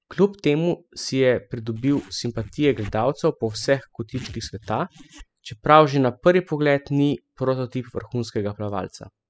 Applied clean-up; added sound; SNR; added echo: classical method spectral subtraction.